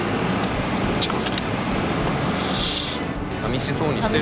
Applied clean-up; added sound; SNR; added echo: none; none; none; none.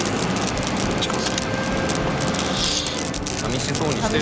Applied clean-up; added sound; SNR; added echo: none; Wind instrument, woodwind instrument + Fireworks; 8 dB; none.